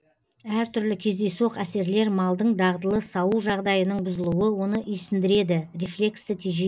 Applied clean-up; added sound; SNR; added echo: none; none; none; none.